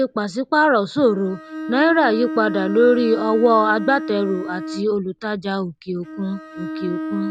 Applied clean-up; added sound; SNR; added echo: none; Bowed string instrument; 9 dB; none.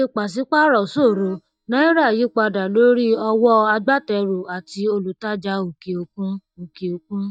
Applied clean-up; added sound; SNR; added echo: neural mask model DeepFilterNet 3.